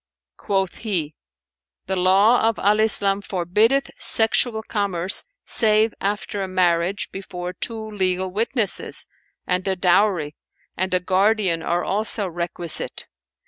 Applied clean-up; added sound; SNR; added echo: none; none; none; none.